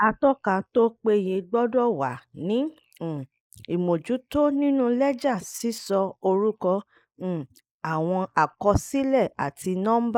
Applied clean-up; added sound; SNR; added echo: neural mask model Resemble Enhance denoiser.